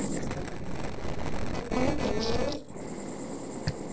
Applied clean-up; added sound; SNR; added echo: neural separator model SepFormer DNS4.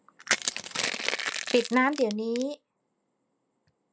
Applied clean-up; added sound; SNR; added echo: none; Crushing; 2 dB; none.